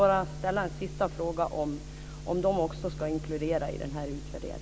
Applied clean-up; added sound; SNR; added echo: none; none; none; none.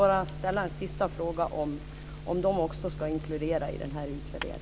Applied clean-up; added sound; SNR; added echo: none; Fire; 18 dB; none.